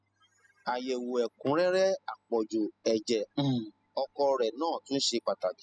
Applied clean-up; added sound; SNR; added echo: classical method spectral subtraction.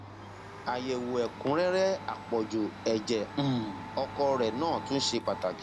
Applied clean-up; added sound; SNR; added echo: none; Domestic sounds, home sounds; 11 dB; none.